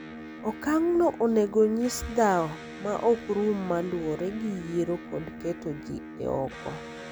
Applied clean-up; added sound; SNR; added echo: none; Electric guitar; 13 dB; none.